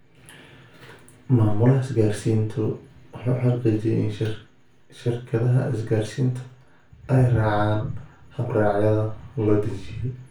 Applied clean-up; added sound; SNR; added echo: none; none; none; reverberation time 0.3 s.